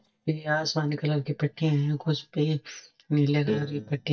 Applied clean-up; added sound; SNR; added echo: neural mask model DeepFilterNet 3.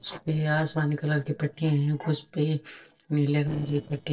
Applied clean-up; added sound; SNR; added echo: neural separator model SepFormer DNS4.